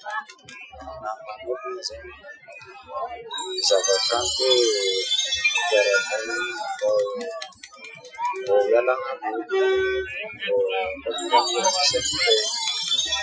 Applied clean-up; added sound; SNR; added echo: classical method Wiener filter.